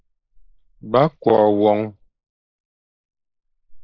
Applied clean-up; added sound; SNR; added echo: neural mask model Resemble Enhance denoiser.